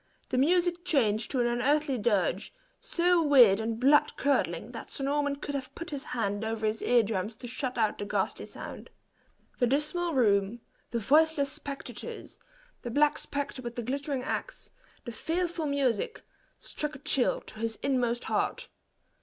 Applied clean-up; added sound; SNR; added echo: none; none; none; none.